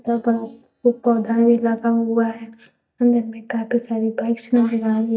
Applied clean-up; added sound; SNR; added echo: neural mask model DeepFilterNet 3.